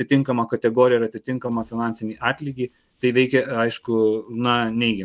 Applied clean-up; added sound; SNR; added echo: none; none; none; none.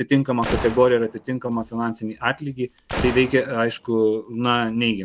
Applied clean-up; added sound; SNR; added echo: none; Gunshot, gunfire; 12 dB; none.